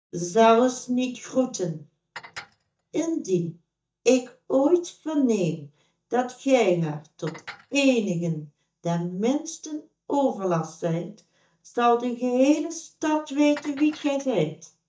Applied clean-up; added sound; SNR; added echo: neural mask model DeepFilterNet 3.